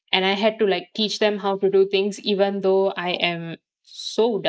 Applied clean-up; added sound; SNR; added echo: neural mask model Resemble Enhance denoiser.